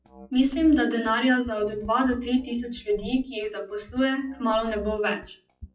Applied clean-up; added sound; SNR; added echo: classical method WPE with log-MMSE.